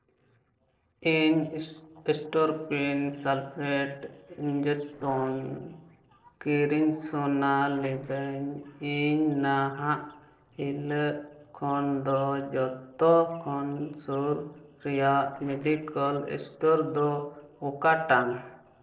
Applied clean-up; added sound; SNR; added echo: neural separator model SepFormer DNS4.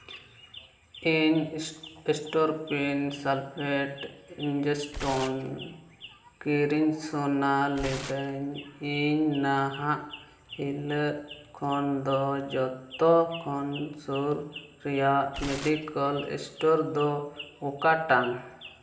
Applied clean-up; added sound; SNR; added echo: none; Tearing; 13 dB; reverberation time 1.6 s.